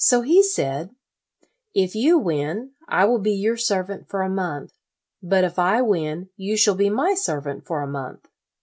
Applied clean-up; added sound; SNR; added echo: none; none; none; none.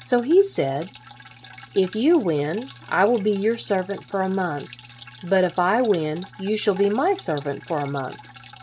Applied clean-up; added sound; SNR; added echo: none; Drip; 19 dB; none.